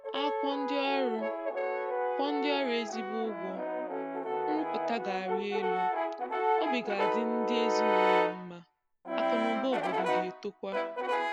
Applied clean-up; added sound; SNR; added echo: none; Brass instrument; -5 dB; none.